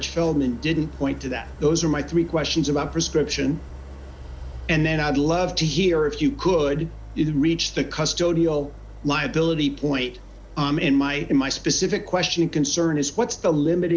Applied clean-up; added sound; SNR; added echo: none; Idling; 16 dB; none.